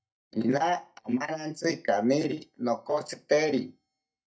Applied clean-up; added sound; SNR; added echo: neural mask model DeepFilterNet 3.